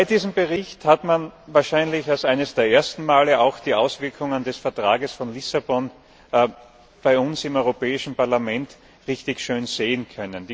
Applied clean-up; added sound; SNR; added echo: none; none; none; none.